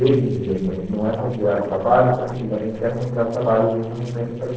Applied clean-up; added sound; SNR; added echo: neural separator model SepFormer DNS4.